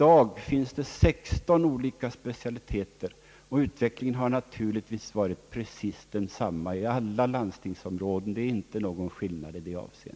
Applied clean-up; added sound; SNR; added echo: none; none; none; none.